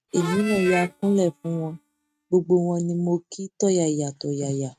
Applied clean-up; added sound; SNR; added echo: neural mask model RNNoise.